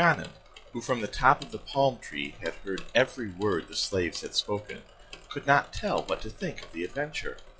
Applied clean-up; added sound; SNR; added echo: classical method log-MMSE.